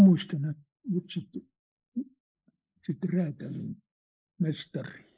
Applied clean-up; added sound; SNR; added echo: neural mask model Resemble Enhance denoiser.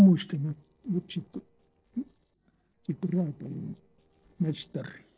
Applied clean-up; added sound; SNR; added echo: neural separator model SepFormer DNS4.